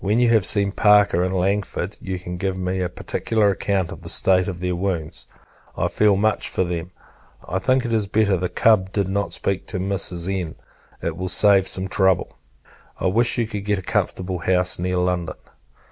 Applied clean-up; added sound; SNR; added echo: none; none; none; none.